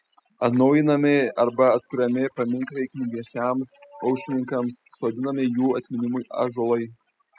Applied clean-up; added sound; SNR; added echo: classical method spectral subtraction.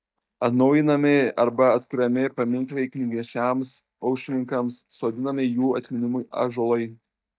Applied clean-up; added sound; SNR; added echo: neural mask model DeepFilterNet 3.